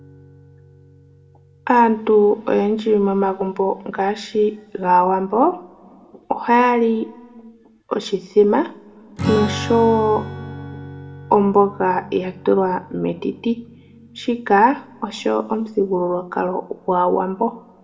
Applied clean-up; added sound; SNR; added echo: none; Strum; 16 dB; reverberation time 1.2 s.